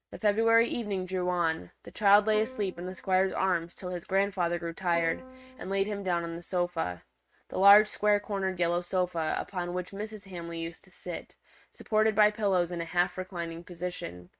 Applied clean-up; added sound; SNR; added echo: neural mask model RNNoise.